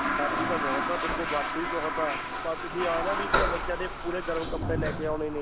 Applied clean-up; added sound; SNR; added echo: none; Toilet flush; -2 dB; none.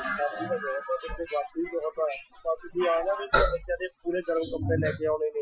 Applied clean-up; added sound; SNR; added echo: classical method Wiener filter.